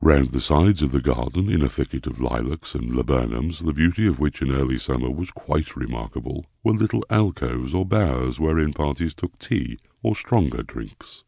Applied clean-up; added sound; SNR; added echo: none; none; none; none.